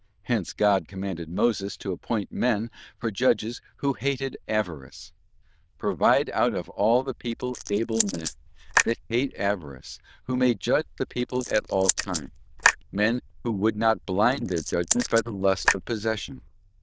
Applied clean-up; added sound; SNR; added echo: neural diffusion model UNIVERSE++.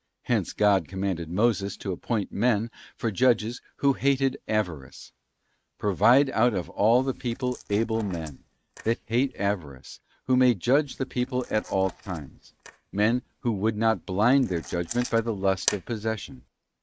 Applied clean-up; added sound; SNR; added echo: neural mask model RNNoise.